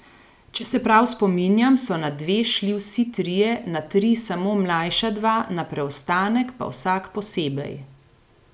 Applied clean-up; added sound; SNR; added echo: none; none; none; none.